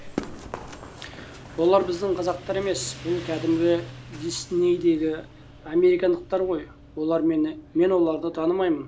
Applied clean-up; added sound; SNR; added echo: none; Run + Motorcycle; 16 dB; none.